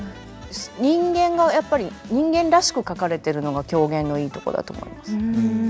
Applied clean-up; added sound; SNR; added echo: none; none; none; none.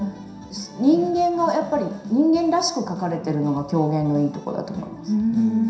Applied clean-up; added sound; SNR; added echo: none; Whoosh, swoosh, swish; 19 dB; reverberation time 0.7 s.